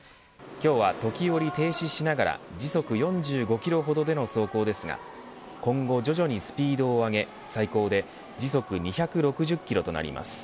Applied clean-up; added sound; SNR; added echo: none; none; none; none.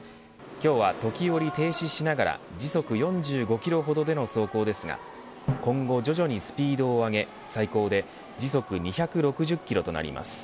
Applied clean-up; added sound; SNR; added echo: none; Drum; 17 dB; none.